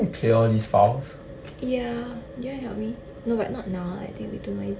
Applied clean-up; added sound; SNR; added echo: none; none; none; none.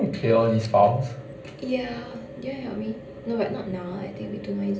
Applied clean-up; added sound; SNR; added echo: none; none; none; reverberation time 0.5 s.